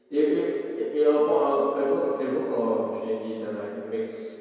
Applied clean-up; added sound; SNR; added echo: none; none; none; reverberation time 2.2 s.